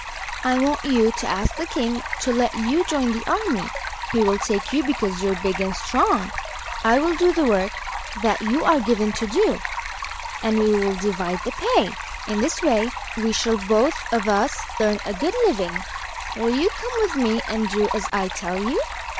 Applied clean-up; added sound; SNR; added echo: none; Stream; 8 dB; none.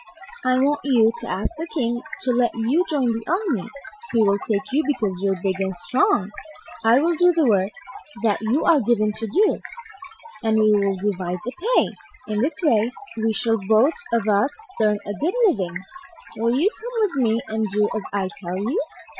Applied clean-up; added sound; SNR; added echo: classical method Wiener filter.